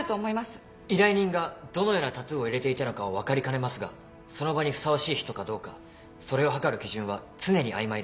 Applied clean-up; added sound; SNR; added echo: none; none; none; none.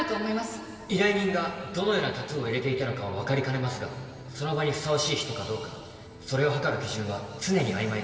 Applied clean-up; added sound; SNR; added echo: none; none; none; reverberation time 2.6 s.